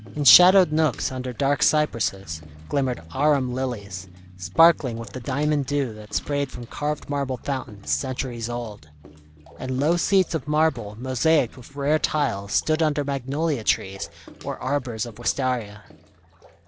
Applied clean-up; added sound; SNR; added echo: none; Truck + Bathtub (filling or washing) / Water / Splash, splatter; 20 dB; none.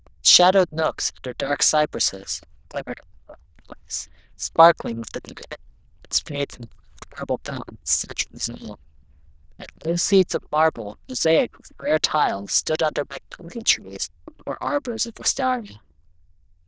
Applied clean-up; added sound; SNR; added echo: neural diffusion model UNIVERSE++.